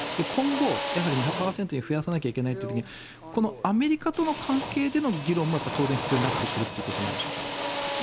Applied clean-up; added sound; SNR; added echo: none; Drill; 4 dB; none.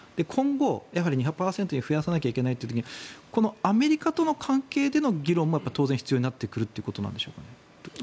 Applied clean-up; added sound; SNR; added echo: none; none; none; none.